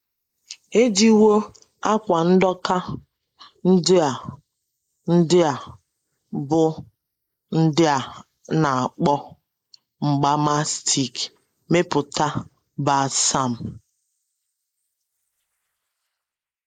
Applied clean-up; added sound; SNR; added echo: neural mask model Resemble Enhance denoiser.